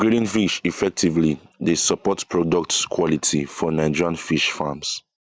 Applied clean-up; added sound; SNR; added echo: none; none; none; none.